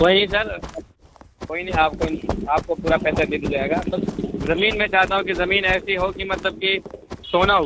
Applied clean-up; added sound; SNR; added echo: none; Run; 11 dB; none.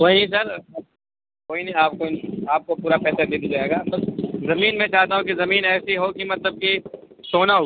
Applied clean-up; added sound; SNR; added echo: none; none; none; none.